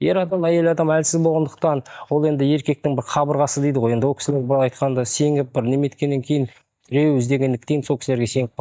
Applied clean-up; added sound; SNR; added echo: neural mask model DeepFilterNet 3.